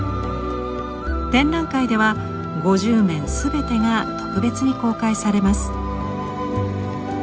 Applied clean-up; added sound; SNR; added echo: none; none; none; none.